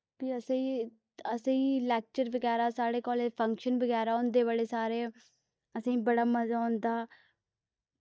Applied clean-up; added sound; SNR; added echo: neural mask model DeepFilterNet 3.